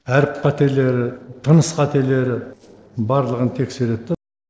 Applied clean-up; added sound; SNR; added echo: neural separator model SepFormer DNS4.